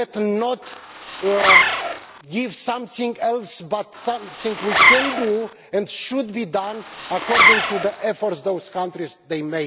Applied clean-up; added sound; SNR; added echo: none; Zipper (clothing); -5 dB; none.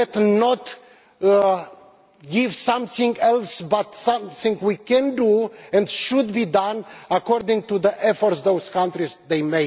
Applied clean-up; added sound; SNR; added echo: none; none; none; none.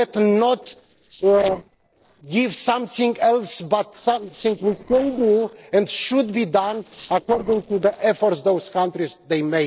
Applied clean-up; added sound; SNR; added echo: neural separator model SepFormer DNS4.